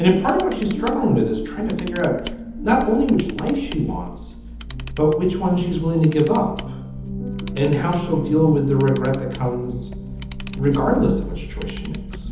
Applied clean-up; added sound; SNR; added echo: none; Camera; 13 dB; reverberation time 1.3 s.